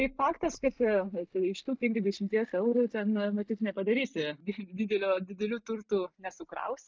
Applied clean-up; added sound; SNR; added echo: neural mask model DeepFilterNet 3.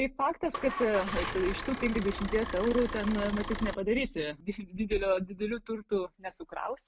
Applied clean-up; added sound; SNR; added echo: none; Idling / Engine starting / Motor vehicle (road); 6 dB; none.